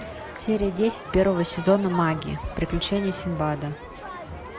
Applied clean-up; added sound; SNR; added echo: none; Crowd; 11 dB; none.